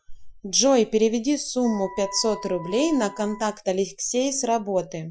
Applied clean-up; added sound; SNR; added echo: classical method Wiener filter.